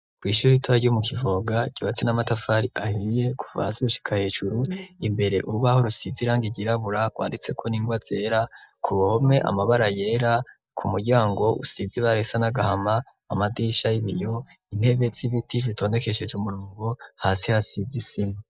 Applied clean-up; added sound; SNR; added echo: neural mask model DeepFilterNet 3.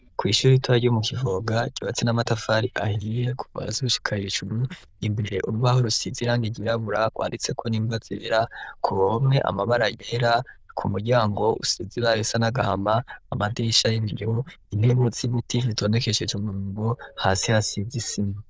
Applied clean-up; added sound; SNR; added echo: neural diffusion model UNIVERSE++.